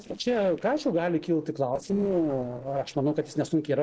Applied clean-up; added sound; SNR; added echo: neural separator model SepFormer DNS4.